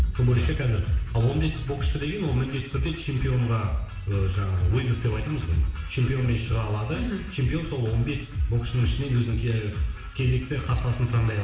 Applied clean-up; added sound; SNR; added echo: none; none; none; reverberation time 0.9 s.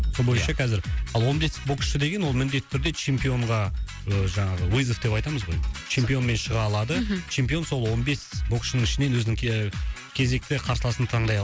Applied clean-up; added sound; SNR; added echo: none; none; none; none.